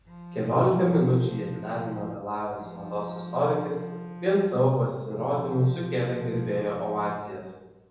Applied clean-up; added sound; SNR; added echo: none; Bowed string instrument; 12 dB; reverberation time 1.1 s.